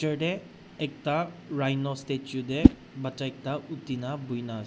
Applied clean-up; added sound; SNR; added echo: none; Whoosh, swoosh, swish; -4 dB; none.